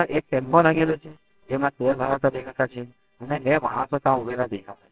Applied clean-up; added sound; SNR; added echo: neural separator model SepFormer WHAMR!.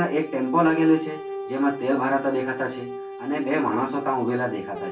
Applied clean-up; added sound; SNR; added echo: none; Brass instrument; 11 dB; reverberation time 0.3 s.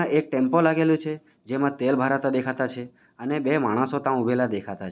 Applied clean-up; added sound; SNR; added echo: none; none; none; none.